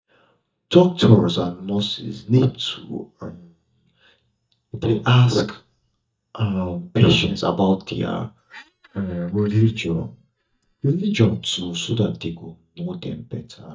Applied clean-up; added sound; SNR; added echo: neural mask model DeepFilterNet 3.